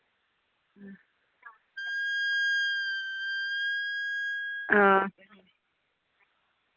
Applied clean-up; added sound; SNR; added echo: none; Wind instrument, woodwind instrument; -2 dB; none.